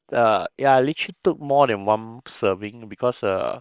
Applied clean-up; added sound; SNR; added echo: neural separator model SepFormer WHAM!.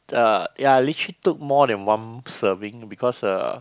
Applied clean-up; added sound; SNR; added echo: none; none; none; none.